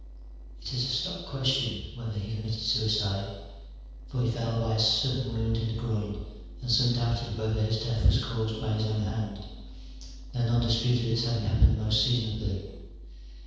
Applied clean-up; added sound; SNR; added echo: neural separator model SepFormer DNS4.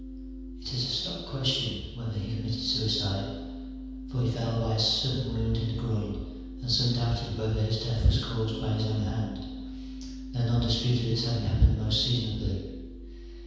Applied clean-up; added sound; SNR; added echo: none; Keyboard (musical); 14 dB; reverberation time 1.2 s.